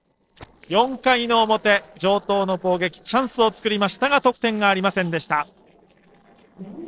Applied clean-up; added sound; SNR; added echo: neural separator model SepFormer DNS4.